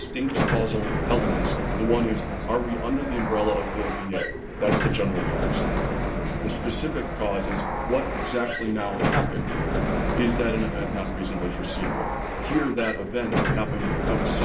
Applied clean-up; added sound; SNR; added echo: none; Sliding door; -2 dB; reverberation time 0.3 s.